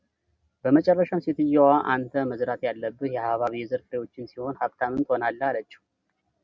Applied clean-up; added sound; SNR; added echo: none; none; none; none.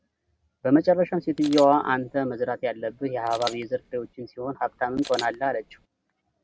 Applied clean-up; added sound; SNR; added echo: none; Camera; 17 dB; none.